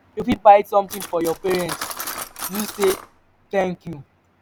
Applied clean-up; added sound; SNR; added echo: none; Cutlery, silverware; 13 dB; none.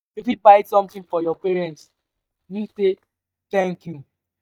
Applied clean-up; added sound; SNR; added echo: neural mask model DeepFilterNet 3.